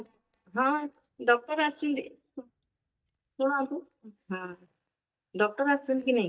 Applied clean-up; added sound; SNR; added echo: neural mask model DeepFilterNet 3.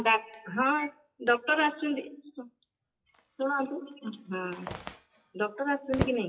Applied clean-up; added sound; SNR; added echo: classical method WPE with log-MMSE.